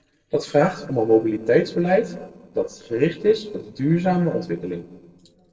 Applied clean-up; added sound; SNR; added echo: neural separator model SepFormer DNS4.